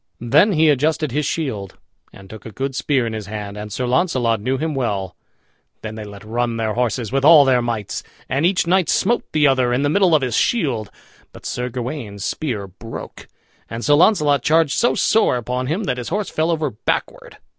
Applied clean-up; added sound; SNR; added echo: none; none; none; none.